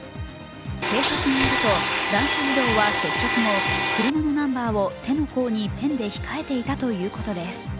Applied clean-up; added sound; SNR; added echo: none; Domestic sounds, home sounds; -1 dB; none.